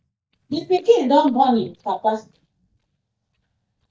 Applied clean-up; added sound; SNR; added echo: neural mask model DeepFilterNet 3.